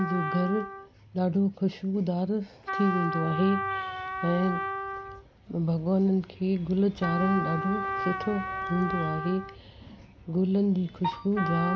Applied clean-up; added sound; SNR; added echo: none; Trumpet; 6 dB; none.